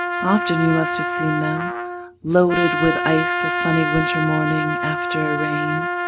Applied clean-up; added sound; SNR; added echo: none; Trumpet; 1 dB; none.